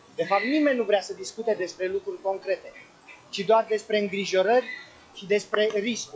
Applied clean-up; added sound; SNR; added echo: classical method log-MMSE.